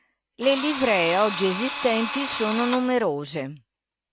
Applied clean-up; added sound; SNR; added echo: none; Drill; 7 dB; none.